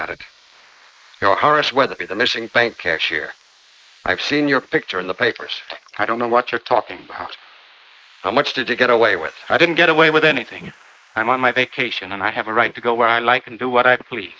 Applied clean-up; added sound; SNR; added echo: neural mask model Resemble Enhance denoiser.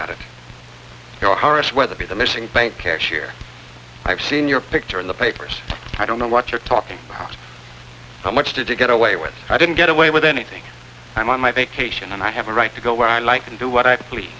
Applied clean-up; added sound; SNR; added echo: none; none; none; none.